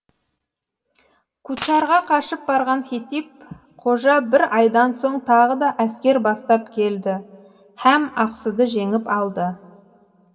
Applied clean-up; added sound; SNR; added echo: none; Coin (dropping); 15 dB; reverberation time 0.3 s.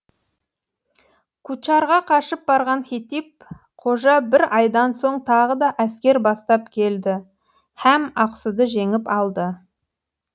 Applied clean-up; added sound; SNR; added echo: none; none; none; none.